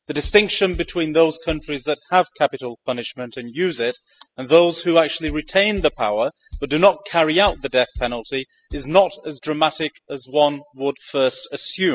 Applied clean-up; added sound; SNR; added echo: classical method spectral subtraction.